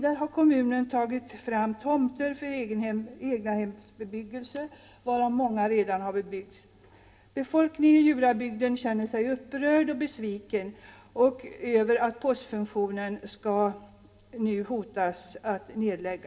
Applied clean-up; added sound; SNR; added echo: none; none; none; reverberation time 0.7 s.